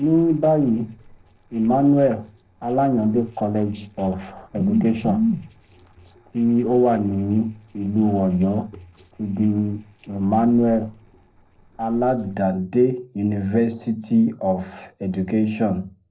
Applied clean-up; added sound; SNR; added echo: neural separator model SepFormer DNS4.